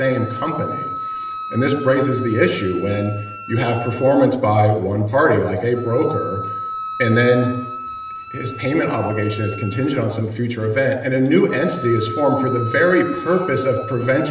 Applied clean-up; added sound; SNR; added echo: none; Wind instrument, woodwind instrument; 12 dB; reverberation time 0.8 s.